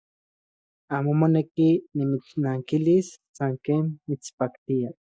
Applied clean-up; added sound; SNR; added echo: neural mask model DeepFilterNet 3.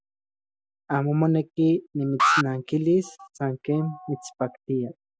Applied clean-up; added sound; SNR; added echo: none; Alarm; 1 dB; none.